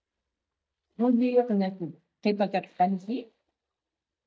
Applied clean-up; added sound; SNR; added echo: neural mask model DeepFilterNet 3.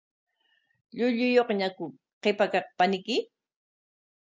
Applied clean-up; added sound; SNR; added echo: none; none; none; none.